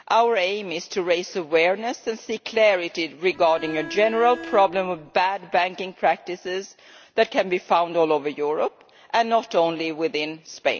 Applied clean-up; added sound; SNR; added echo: none; Bowed string instrument; 15 dB; none.